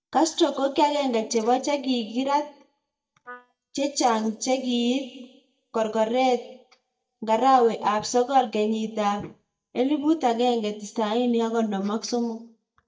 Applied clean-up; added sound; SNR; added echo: neural mask model DeepFilterNet 3.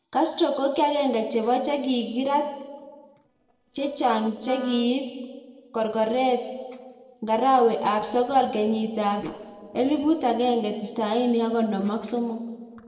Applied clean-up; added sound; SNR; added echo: neural separator model SepFormer DNS4.